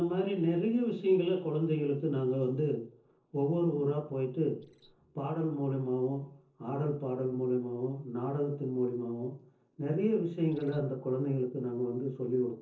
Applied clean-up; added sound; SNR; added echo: neural separator model SepFormer DNS4.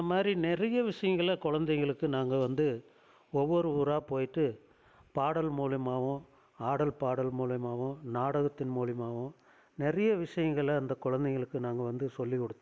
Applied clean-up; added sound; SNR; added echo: none; none; none; none.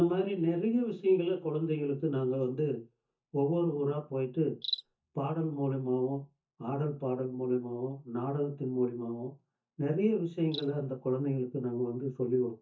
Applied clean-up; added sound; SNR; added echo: neural mask model DeepFilterNet 3.